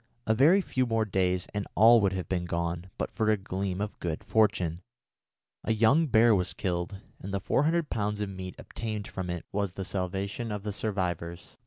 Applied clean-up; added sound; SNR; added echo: none; none; none; none.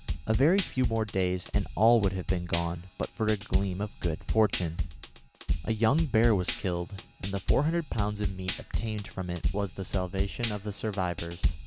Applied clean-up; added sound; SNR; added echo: none; Drum / Drum kit; 3 dB; none.